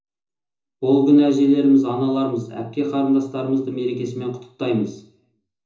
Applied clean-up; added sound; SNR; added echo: none; none; none; reverberation time 0.7 s.